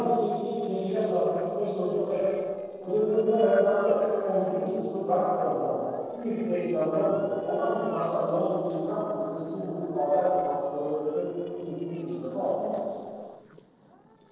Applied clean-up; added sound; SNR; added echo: neural separator model SepFormer DNS4.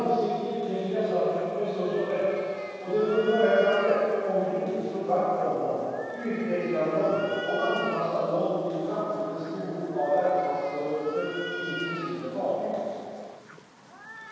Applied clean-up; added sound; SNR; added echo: none; Cat; 13 dB; reverberation time 2.2 s.